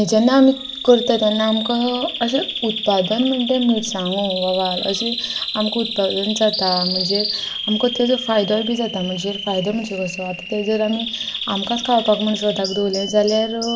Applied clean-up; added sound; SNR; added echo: none; Bird vocalization, bird call, bird song; 7 dB; reverberation time 0.6 s.